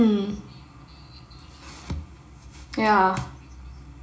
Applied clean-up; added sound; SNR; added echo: none; none; none; reverberation time 0.4 s.